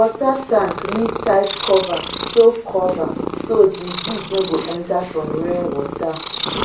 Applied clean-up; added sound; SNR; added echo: none; Purr; 7 dB; reverberation time 0.3 s.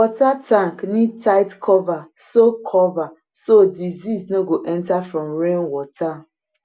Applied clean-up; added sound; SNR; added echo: none; none; none; none.